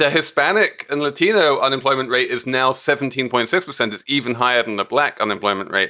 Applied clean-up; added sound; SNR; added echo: none; none; none; none.